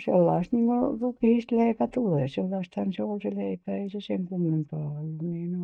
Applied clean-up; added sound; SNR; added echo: neural mask model DeepFilterNet 3.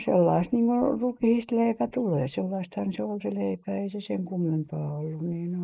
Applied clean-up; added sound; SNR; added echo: neural mask model Resemble Enhance denoiser.